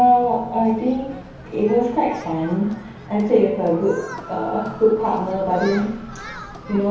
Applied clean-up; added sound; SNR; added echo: none; Human group actions; 17 dB; reverberation time 2.2 s.